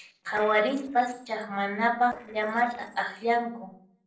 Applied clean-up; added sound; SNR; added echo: neural separator model SepFormer DNS4.